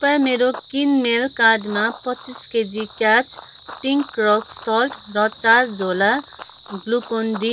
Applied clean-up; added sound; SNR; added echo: none; Run; 20 dB; none.